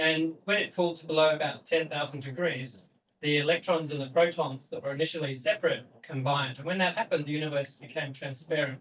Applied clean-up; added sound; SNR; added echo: neural mask model DeepFilterNet 3.